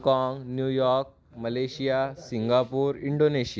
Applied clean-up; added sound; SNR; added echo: none; none; none; none.